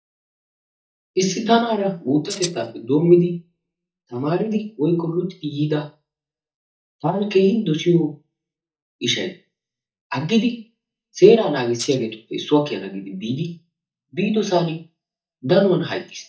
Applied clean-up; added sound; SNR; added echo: neural mask model DeepFilterNet 3.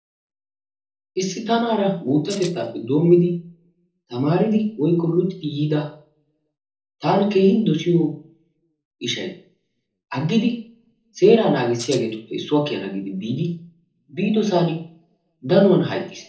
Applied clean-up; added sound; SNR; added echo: neural separator model SepFormer DNS4.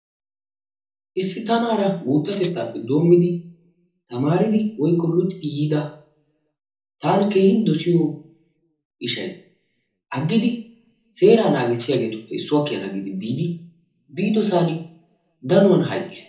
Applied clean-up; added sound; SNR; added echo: none; Rattle (instrument); 11 dB; reverberation time 0.6 s.